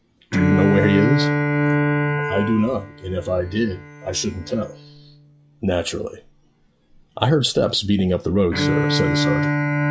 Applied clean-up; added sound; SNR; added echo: classical method log-MMSE.